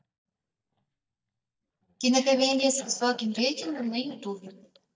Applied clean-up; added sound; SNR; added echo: neural mask model DeepFilterNet 3.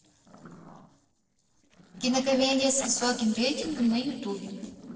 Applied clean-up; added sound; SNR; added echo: neural separator model SepFormer DNS4.